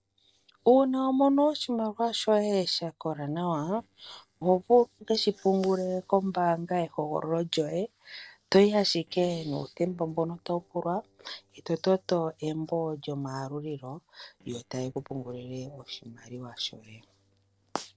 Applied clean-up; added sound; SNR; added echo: neural separator model SepFormer DNS4.